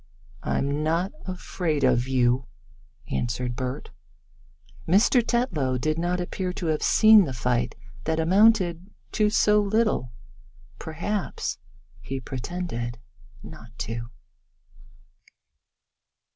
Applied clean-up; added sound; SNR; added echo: none; none; none; none.